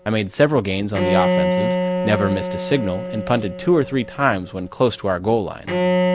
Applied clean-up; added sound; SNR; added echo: none; Bowed string instrument; 2 dB; none.